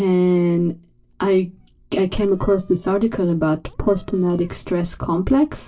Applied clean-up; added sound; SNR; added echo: neural separator model SepFormer DNS4.